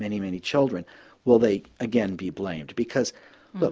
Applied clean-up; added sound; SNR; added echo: none; none; none; none.